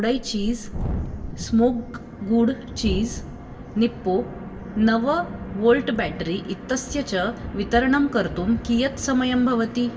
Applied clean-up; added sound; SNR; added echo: none; Thunderstorm; 11 dB; reverberation time 0.1 s.